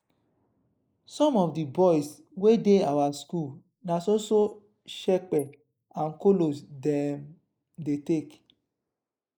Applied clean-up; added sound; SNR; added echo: neural mask model Resemble Enhance denoiser.